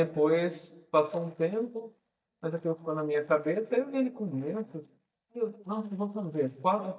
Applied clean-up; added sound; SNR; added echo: neural mask model DeepFilterNet 3.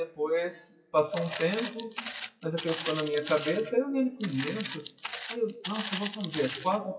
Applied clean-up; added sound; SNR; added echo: classical method WPE with log-MMSE.